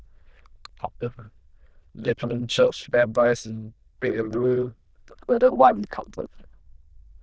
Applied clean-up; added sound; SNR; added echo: neural diffusion model UNIVERSE++.